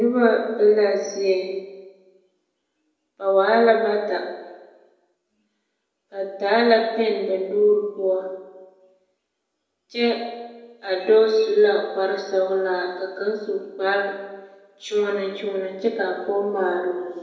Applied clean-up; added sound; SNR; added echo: none; none; none; reverberation time 1.0 s.